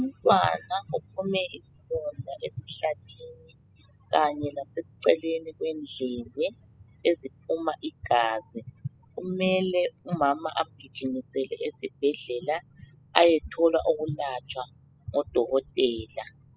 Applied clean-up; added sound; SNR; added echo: classical method spectral subtraction.